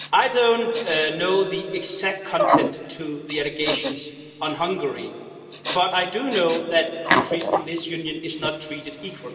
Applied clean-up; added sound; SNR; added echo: none; Respiratory sounds; 4 dB; reverberation time 2.6 s.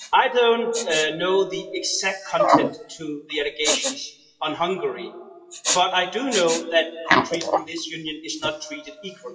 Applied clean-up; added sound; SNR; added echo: classical method WPE with log-MMSE.